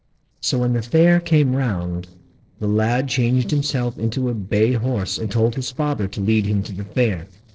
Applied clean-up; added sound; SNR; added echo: neural separator model SepFormer DNS4.